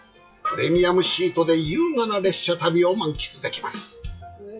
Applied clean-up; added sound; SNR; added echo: classical method WPE with log-MMSE.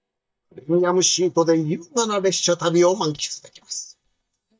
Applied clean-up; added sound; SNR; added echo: neural mask model DeepFilterNet 3.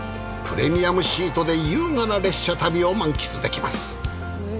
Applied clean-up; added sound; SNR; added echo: none; none; none; none.